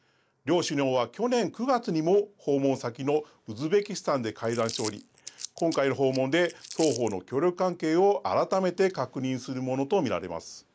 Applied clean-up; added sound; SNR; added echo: neural mask model Resemble Enhance denoiser.